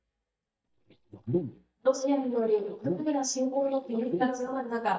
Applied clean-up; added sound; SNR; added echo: neural mask model DeepFilterNet 3.